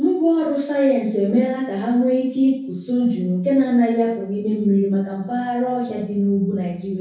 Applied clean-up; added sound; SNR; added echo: none; none; none; reverberation time 0.5 s.